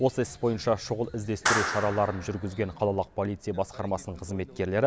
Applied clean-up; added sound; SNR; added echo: none; Clapping; 6 dB; none.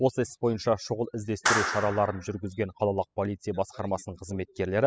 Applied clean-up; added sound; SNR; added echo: classical method spectral subtraction.